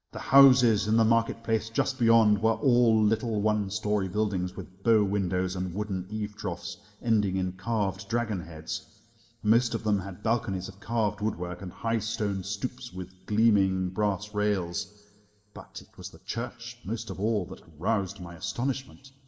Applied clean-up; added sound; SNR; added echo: none; none; none; reverberation time 1.4 s.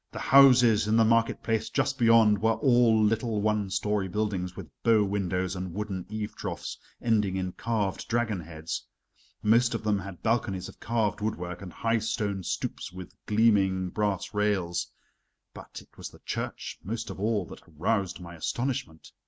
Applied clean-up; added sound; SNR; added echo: none; none; none; none.